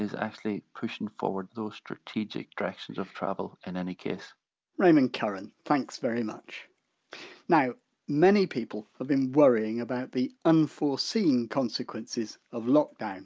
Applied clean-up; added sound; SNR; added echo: none; none; none; none.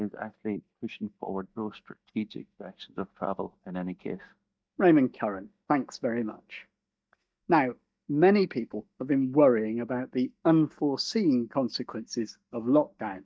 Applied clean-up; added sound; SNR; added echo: neural mask model DeepFilterNet 3.